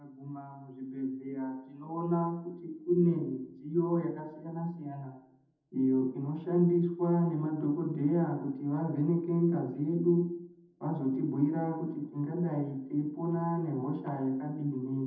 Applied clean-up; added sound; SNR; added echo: none; none; none; reverberation time 0.8 s.